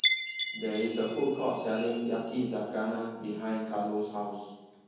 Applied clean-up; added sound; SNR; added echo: none; Chime; 2 dB; reverberation time 1.1 s.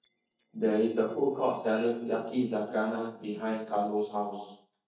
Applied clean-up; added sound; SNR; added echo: neural mask model DeepFilterNet 3.